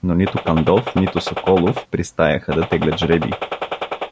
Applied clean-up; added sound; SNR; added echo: none; Gunshot, gunfire; 7 dB; none.